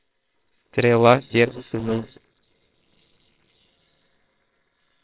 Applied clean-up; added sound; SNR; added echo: neural separator model SepFormer WHAMR!.